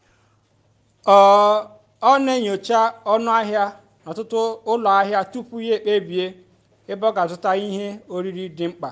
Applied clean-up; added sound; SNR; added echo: none; none; none; none.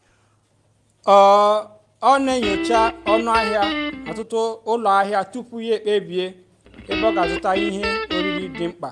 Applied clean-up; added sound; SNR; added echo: none; Guitar; 5 dB; none.